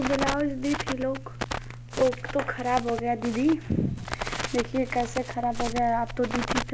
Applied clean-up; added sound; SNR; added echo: none; Crackle; 6 dB; none.